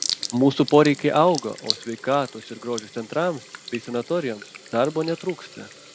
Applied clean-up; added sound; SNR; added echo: none; Sink (filling or washing) / Water tap, faucet; 12 dB; none.